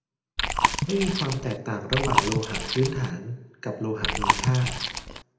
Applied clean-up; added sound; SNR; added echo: none; Chewing, mastication; -2 dB; reverberation time 0.7 s.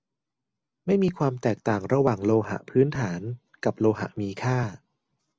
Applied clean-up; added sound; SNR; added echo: none; none; none; none.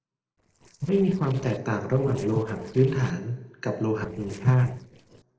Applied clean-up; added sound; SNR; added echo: neural separator model SepFormer DNS4.